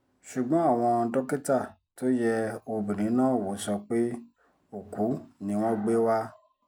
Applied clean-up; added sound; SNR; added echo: none; none; none; none.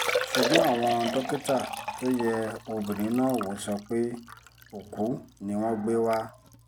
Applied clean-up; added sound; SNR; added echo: none; Liquid; 4 dB; none.